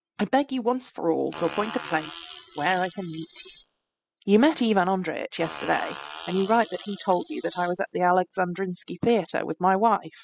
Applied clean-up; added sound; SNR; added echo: classical method spectral subtraction.